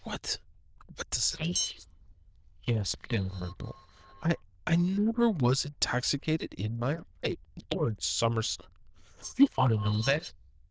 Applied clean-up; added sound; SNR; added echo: neural diffusion model UNIVERSE++.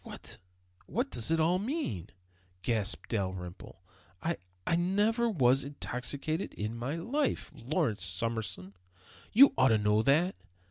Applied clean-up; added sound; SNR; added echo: none; none; none; none.